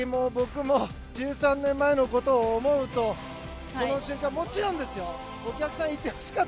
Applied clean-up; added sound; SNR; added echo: none; none; none; none.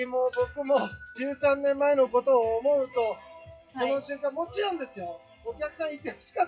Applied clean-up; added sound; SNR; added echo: classical method WPE with log-MMSE.